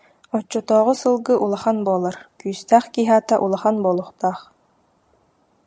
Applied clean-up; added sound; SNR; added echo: none; none; none; none.